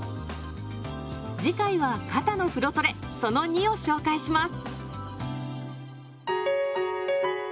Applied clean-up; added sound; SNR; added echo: none; none; none; none.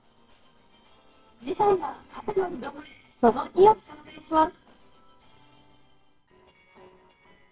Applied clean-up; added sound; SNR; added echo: neural separator model SepFormer WHAMR!.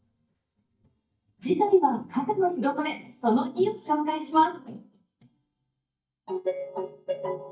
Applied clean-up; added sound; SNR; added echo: neural mask model DeepFilterNet 3.